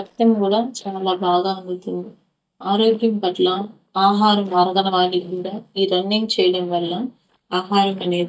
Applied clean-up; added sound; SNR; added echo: neural mask model DeepFilterNet 3.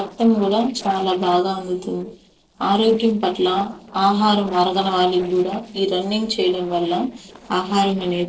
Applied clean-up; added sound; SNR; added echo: neural separator model SepFormer DNS4.